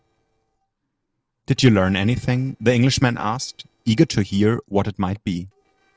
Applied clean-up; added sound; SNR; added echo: neural separator model SepFormer DNS4.